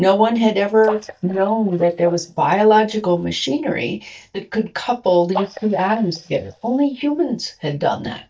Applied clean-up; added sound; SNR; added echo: neural mask model DeepFilterNet 3.